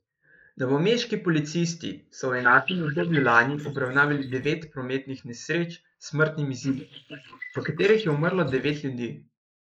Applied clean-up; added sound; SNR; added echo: neural mask model Resemble Enhance denoiser.